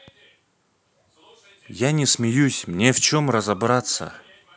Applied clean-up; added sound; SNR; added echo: none; none; none; none.